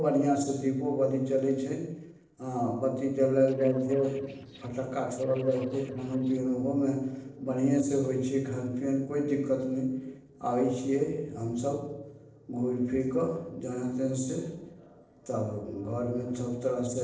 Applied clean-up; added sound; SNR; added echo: neural separator model SepFormer DNS4.